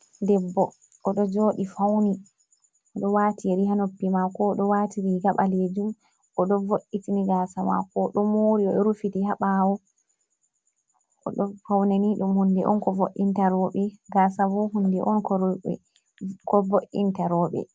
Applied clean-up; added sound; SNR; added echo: none; none; none; none.